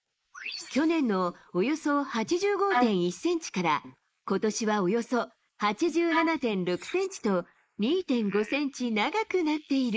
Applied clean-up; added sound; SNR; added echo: neural mask model Resemble Enhance denoiser.